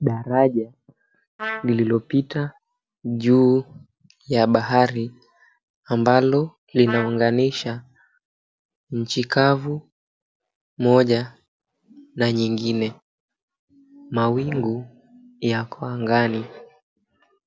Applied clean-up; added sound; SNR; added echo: none; Trumpet; 11 dB; none.